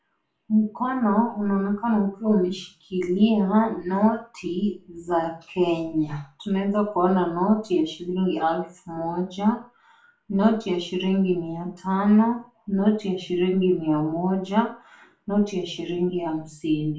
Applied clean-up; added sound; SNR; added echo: none; none; none; reverberation time 0.3 s.